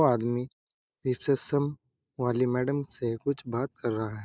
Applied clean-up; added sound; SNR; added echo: neural mask model Resemble Enhance denoiser.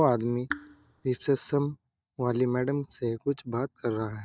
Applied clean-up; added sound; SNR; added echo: neural mask model DeepFilterNet 3.